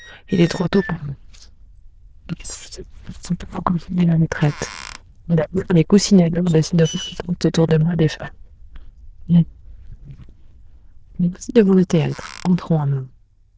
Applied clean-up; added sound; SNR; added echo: neural diffusion model UNIVERSE++.